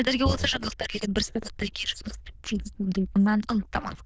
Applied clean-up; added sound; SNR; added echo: neural diffusion model UNIVERSE++.